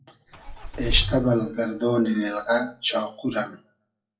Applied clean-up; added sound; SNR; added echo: classical method WPE with log-MMSE.